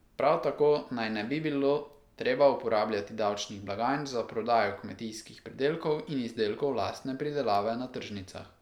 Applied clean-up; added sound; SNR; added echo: none; none; none; none.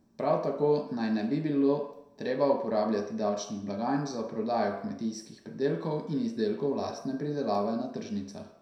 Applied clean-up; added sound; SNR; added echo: none; none; none; reverberation time 0.6 s.